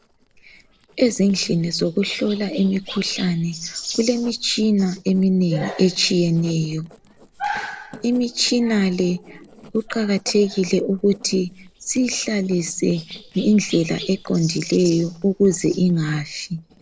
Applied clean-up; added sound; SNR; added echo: neural separator model SepFormer DNS4.